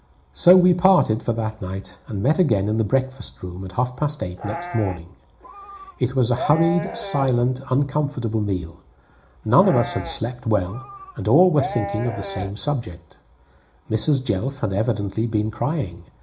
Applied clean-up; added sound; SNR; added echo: none; Livestock, farm animals, working animals; 11 dB; reverberation time 0.4 s.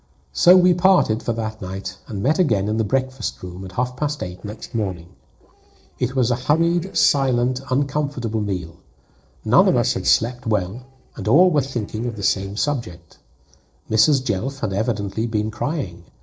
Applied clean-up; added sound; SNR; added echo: neural separator model SepFormer DNS4.